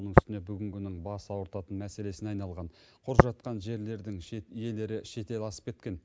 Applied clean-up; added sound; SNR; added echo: neural mask model Resemble Enhance denoiser.